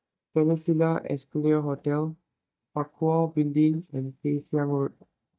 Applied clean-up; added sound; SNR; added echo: neural mask model DeepFilterNet 3.